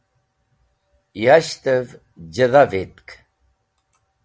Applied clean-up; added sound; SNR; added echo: none; none; none; none.